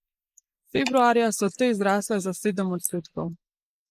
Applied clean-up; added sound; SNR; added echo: neural mask model Resemble Enhance denoiser.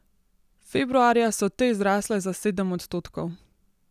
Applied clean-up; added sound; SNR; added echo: none; none; none; none.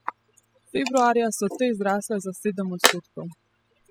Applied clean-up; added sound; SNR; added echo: classical method spectral subtraction.